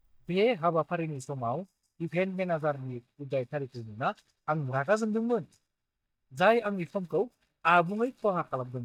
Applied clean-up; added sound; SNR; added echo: neural mask model DeepFilterNet 3.